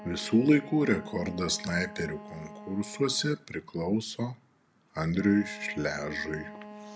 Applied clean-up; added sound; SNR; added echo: none; Wind instrument, woodwind instrument; 17 dB; none.